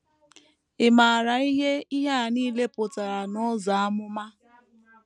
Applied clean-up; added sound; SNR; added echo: none; none; none; none.